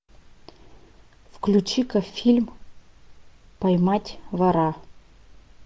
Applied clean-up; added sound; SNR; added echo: none; none; none; none.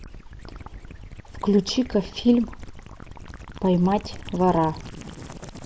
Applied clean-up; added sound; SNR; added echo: none; Gurgling / Liquid; 14 dB; none.